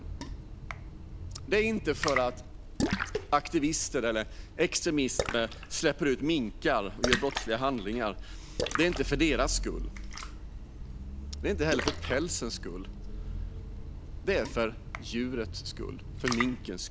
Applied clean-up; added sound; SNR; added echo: none; Splash, splatter; 5 dB; none.